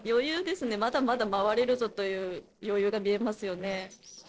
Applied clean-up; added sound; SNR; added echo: neural separator model SepFormer DNS4.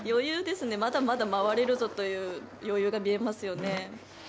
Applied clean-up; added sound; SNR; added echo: none; none; none; none.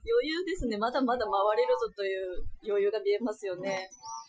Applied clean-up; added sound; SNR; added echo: classical method Wiener filter.